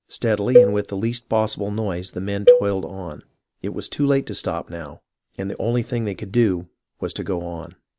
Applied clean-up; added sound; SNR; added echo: none; Cowbell; -3 dB; none.